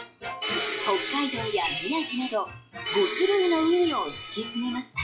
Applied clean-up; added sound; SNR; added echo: classical method WPE with log-MMSE.